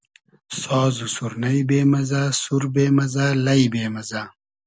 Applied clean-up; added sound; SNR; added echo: none; none; none; none.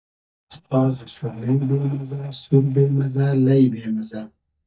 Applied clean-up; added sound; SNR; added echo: neural mask model DeepFilterNet 3.